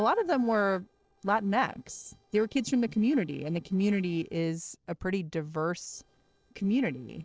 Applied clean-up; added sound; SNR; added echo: neural separator model SepFormer DNS4.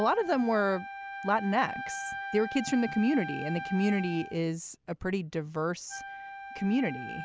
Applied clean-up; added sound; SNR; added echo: none; Wind instrument, woodwind instrument; 10 dB; none.